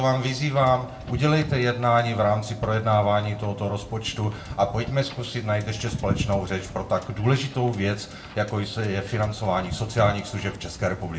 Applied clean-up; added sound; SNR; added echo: none; Wind / Boat, Water vehicle; 12 dB; reverberation time 0.3 s.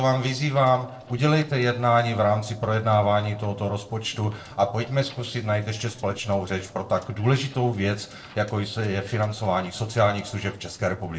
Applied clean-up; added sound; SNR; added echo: neural separator model SepFormer DNS4.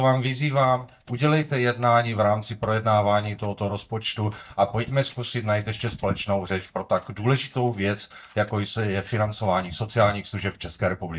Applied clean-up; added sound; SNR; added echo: neural mask model DeepFilterNet 3.